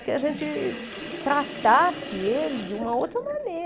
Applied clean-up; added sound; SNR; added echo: none; Sink (filling or washing); 11 dB; none.